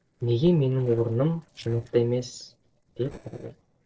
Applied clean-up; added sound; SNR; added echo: neural separator model SepFormer DNS4.